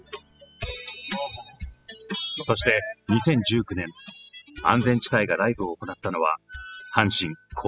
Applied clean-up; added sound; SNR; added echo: classical method spectral subtraction.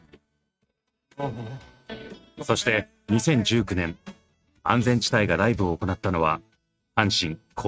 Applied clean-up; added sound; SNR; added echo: neural mask model RNNoise.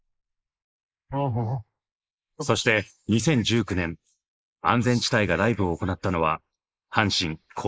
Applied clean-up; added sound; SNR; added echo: neural mask model Resemble Enhance denoiser.